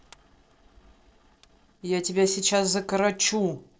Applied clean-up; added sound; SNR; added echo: neural separator model SepFormer DNS4.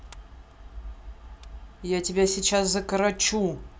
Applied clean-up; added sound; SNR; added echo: none; Fire; 15 dB; none.